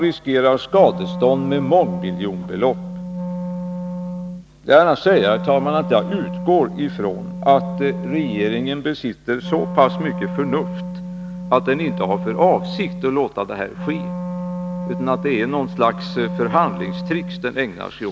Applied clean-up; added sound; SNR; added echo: none; Wind instrument, woodwind instrument; 8 dB; none.